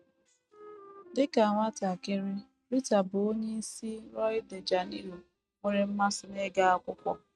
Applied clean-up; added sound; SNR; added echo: neural mask model RNNoise.